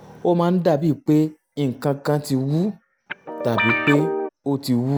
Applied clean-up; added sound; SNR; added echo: none; Guitar; 2 dB; none.